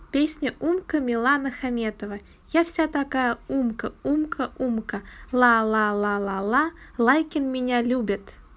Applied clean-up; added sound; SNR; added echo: none; none; none; none.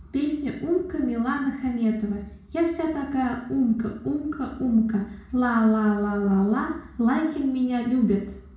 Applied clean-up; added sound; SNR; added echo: none; none; none; reverberation time 0.6 s.